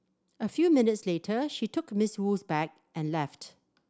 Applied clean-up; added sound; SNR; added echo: none; none; none; none.